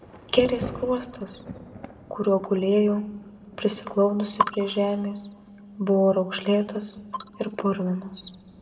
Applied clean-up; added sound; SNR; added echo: none; Thunder / Rain; 18 dB; reverberation time 0.8 s.